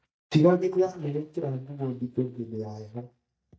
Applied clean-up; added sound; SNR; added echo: neural mask model DeepFilterNet 3.